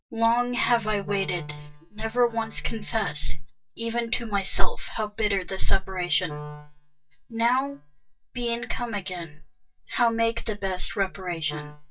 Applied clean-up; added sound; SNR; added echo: neural mask model DeepFilterNet 3.